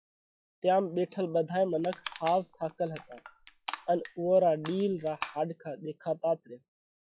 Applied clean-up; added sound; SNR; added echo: classical method log-MMSE.